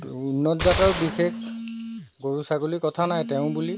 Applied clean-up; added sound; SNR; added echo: none; Gunshot, gunfire; 7 dB; none.